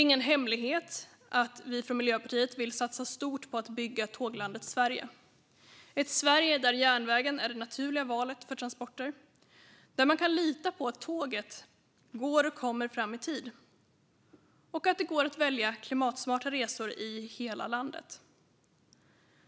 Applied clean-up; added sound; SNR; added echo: none; none; none; none.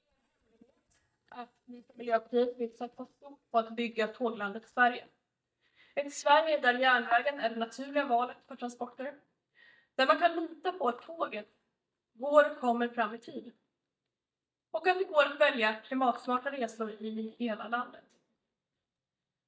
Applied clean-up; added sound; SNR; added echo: neural mask model DeepFilterNet 3.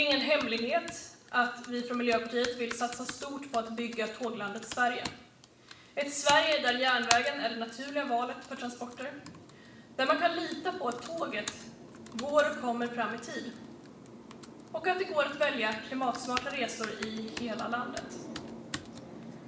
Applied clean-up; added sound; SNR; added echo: none; Computer keyboard; 12 dB; reverberation time 0.7 s.